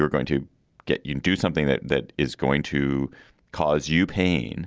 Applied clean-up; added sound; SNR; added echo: none; none; none; none.